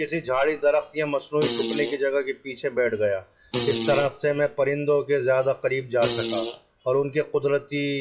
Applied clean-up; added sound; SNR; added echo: classical method WPE with log-MMSE.